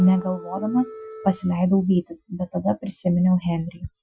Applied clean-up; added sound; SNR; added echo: classical method Wiener filter.